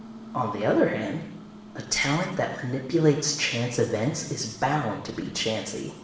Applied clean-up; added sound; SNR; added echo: none; Microwave oven; 17 dB; reverberation time 0.9 s.